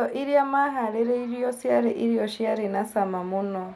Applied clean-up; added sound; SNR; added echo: none; none; none; none.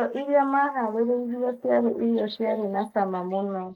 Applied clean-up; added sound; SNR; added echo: neural mask model Resemble Enhance denoiser.